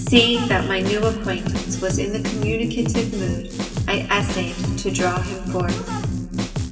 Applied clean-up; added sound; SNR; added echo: none; Drum kit; 1 dB; reverberation time 2.3 s.